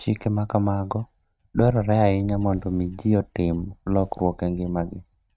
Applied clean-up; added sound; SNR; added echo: neural mask model RNNoise.